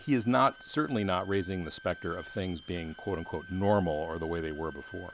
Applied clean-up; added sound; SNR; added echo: none; Bowed string instrument; 17 dB; none.